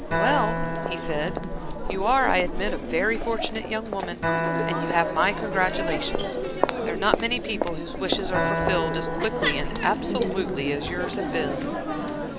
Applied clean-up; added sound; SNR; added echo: none; Acoustic guitar + Crowd; -1 dB; none.